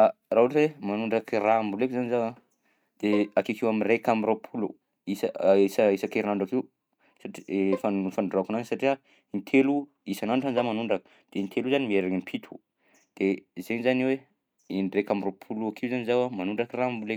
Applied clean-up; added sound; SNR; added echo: neural mask model RNNoise.